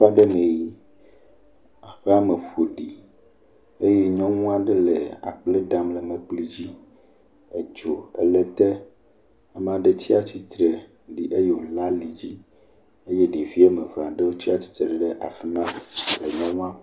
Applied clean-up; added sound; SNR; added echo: none; none; none; none.